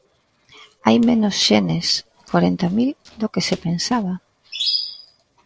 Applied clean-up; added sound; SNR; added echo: neural separator model SepFormer DNS4.